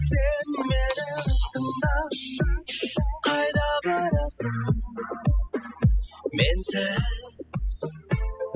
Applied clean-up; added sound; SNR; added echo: classical method spectral subtraction.